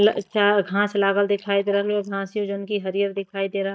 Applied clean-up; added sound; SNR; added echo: neural mask model DeepFilterNet 3.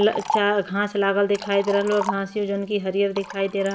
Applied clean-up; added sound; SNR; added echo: none; Liquid; 10 dB; none.